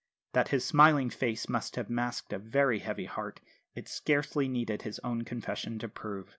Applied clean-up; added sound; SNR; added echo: none; none; none; none.